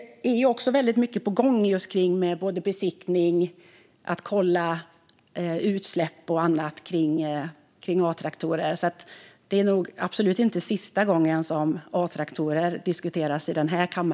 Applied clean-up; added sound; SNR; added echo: none; none; none; none.